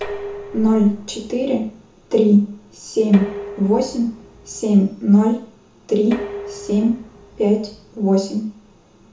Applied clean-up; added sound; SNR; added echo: none; Dishes, pots, and pans; 16 dB; reverberation time 0.7 s.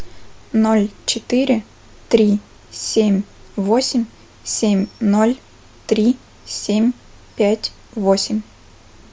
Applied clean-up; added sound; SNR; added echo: none; none; none; none.